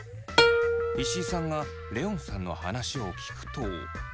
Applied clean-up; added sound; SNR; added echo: none; Plucked string instrument; -4 dB; none.